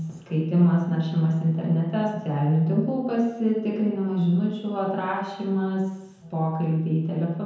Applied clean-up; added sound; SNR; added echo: none; none; none; reverberation time 0.9 s.